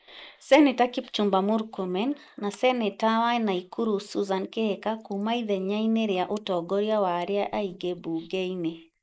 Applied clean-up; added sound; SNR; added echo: neural mask model Resemble Enhance denoiser.